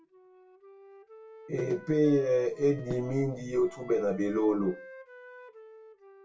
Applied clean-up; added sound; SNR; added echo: none; Wind instrument, woodwind instrument; 19 dB; reverberation time 0.2 s.